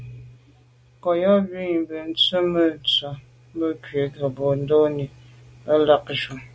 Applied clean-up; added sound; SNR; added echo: none; none; none; none.